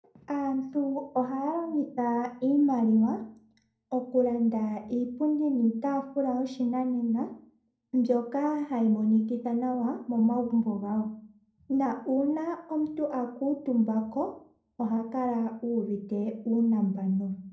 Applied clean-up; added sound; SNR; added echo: none; none; none; reverberation time 0.6 s.